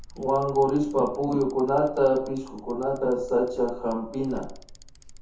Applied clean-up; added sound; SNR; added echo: none; Bicycle; 18 dB; reverberation time 0.5 s.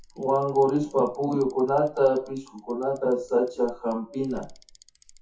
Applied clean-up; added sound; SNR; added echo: classical method WPE with log-MMSE.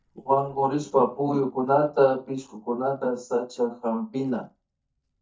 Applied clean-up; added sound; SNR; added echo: neural mask model DeepFilterNet 3.